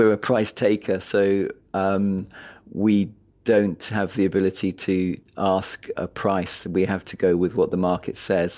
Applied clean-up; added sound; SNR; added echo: none; none; none; none.